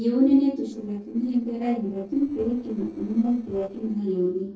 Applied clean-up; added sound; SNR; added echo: neural separator model SepFormer DNS4.